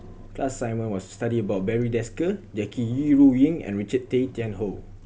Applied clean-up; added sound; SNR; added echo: none; Engine; 20 dB; none.